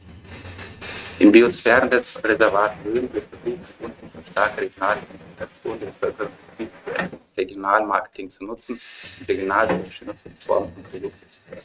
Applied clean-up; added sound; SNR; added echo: neural mask model RNNoise.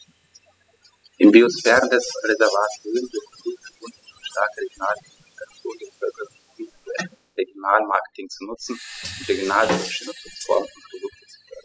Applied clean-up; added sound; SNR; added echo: classical method spectral subtraction.